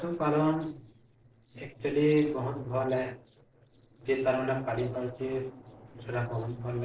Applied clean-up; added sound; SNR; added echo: neural separator model SepFormer DNS4.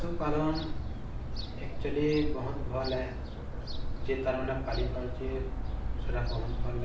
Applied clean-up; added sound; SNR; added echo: none; Gull, seagull / Fowl; -2 dB; reverberation time 0.5 s.